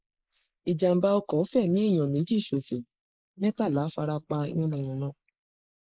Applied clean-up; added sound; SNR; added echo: neural mask model Resemble Enhance denoiser.